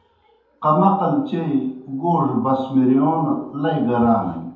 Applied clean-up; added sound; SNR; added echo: none; none; none; reverberation time 2.1 s.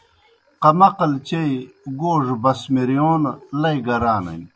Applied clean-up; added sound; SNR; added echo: none; none; none; none.